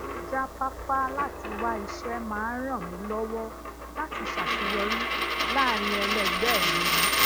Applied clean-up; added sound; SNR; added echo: none; Coin (dropping); -3 dB; none.